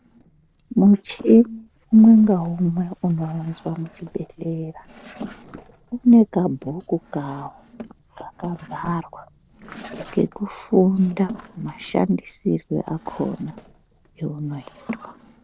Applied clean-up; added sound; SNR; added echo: neural separator model SepFormer DNS4.